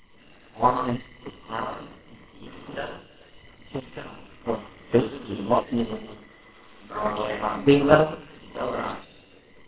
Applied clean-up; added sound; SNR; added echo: neural separator model SepFormer WHAMR!.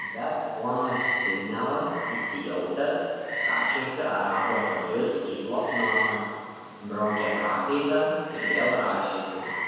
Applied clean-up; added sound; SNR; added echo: none; Frog; 4 dB; reverberation time 1.9 s.